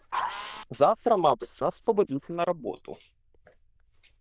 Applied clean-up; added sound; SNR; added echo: neural diffusion model UNIVERSE++.